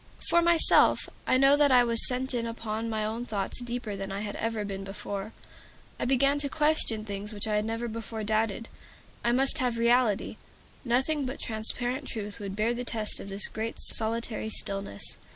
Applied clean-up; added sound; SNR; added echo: none; none; none; none.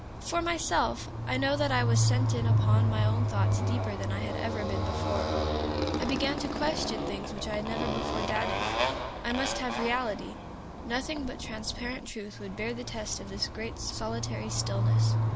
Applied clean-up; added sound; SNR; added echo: none; Motorcycle; -4 dB; none.